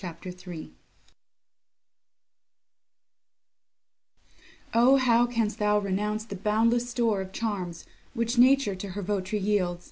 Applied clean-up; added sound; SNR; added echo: none; none; none; none.